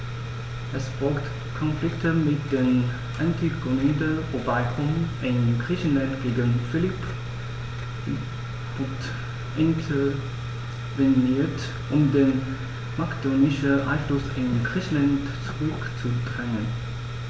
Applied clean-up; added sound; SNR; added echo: none; none; none; none.